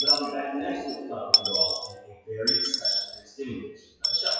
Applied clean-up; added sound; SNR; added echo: classical method WPE with log-MMSE.